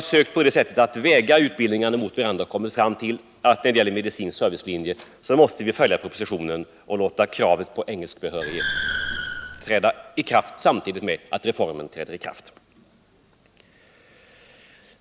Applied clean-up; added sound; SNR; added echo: none; Car; 7 dB; none.